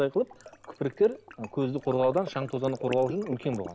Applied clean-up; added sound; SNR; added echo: none; Liquid; 15 dB; none.